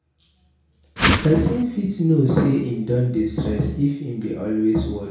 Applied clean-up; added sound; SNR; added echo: none; Whoosh, swoosh, swish; -1 dB; reverberation time 0.6 s.